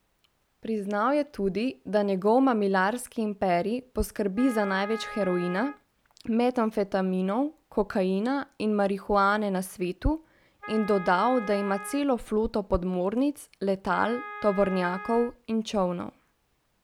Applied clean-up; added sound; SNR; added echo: none; Wind instrument, woodwind instrument; 14 dB; none.